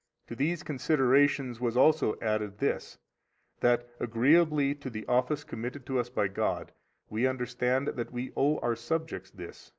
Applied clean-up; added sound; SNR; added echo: none; none; none; none.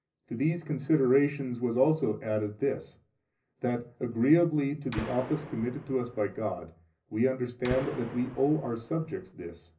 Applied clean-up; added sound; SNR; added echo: none; Gunshot, gunfire; 13 dB; reverberation time 0.4 s.